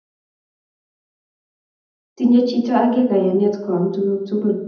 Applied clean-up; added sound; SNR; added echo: none; none; none; reverberation time 0.8 s.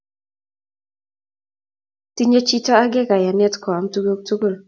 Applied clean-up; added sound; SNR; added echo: none; none; none; none.